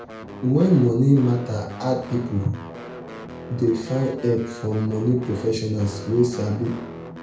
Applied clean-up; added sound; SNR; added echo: none; Guitar; 14 dB; reverberation time 0.5 s.